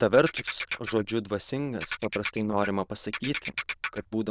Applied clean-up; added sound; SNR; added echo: neural diffusion model UNIVERSE++.